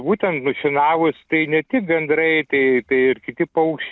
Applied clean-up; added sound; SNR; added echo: none; none; none; none.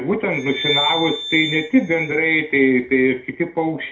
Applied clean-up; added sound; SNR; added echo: none; Glass; 7 dB; reverberation time 0.3 s.